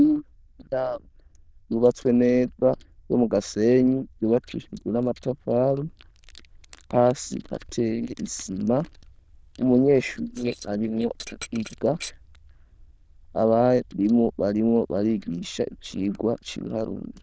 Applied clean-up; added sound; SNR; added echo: neural diffusion model UNIVERSE++.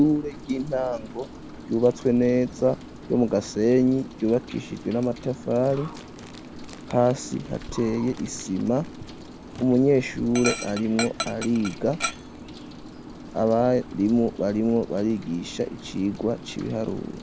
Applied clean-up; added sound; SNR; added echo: none; Dog + Rain; 13 dB; none.